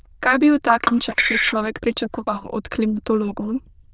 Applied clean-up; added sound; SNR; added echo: neural diffusion model UNIVERSE++.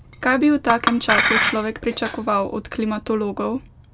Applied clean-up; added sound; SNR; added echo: none; Chink, clink; 2 dB; none.